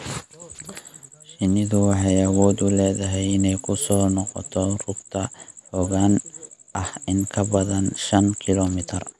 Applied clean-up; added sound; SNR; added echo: none; none; none; none.